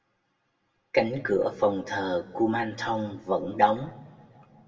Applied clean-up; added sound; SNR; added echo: none; none; none; reverberation time 1.4 s.